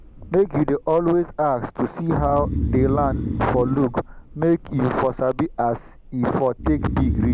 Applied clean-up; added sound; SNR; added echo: none; Breathing; 7 dB; none.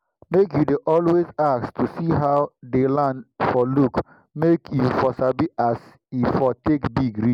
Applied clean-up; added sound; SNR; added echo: none; none; none; none.